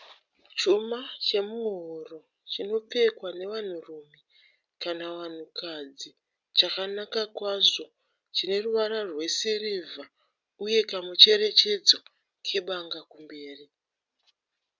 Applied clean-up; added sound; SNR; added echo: none; none; none; none.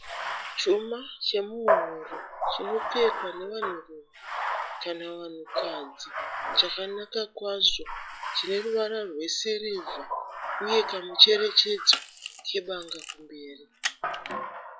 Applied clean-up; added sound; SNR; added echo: classical method log-MMSE.